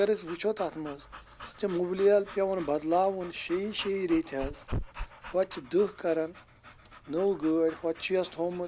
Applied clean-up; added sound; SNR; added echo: none; Dog / Breathing; 14 dB; none.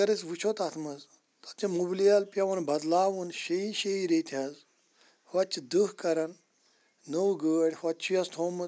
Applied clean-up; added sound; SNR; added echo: none; none; none; none.